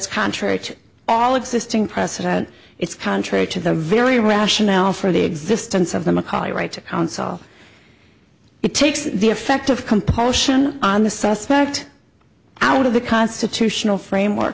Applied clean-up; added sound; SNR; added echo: none; none; none; none.